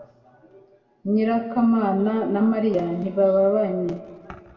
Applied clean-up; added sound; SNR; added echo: none; none; none; reverberation time 1.9 s.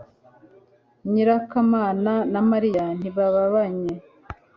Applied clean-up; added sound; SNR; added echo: none; none; none; none.